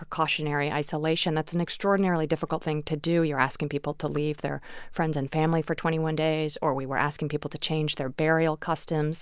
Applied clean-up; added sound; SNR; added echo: none; none; none; none.